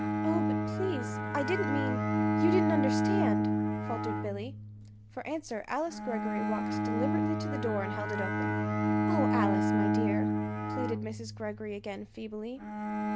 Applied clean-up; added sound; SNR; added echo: none; Bowed string instrument; -5 dB; none.